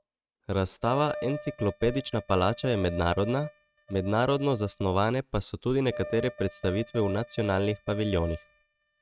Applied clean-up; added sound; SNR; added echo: neural mask model RNNoise.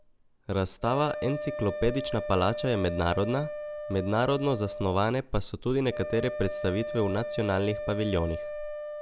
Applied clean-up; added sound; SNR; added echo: none; Wind instrument, woodwind instrument; 8 dB; none.